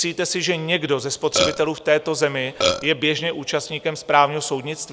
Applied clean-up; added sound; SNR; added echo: none; Burping, eructation; -1 dB; none.